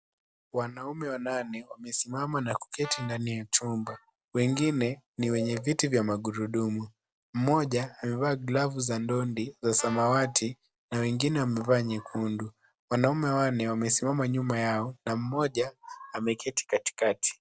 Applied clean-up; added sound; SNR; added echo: none; Brass instrument; 16 dB; none.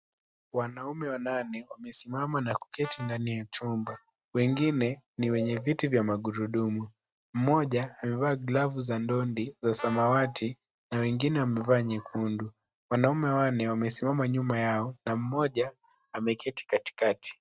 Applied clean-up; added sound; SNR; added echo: neural mask model RNNoise.